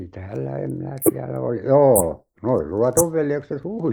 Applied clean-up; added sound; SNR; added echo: neural mask model Resemble Enhance denoiser.